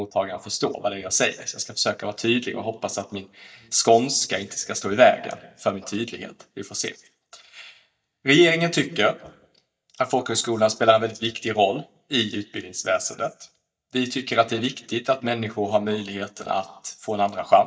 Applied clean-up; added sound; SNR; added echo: neural mask model DeepFilterNet 3.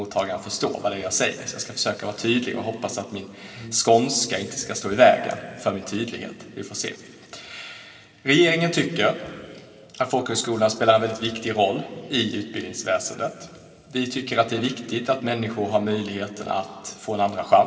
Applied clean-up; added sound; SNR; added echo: none; Brass instrument; 18 dB; reverberation time 2.1 s.